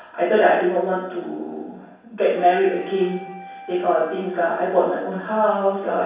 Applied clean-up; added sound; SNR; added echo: none; Wind instrument, woodwind instrument; 19 dB; reverberation time 0.7 s.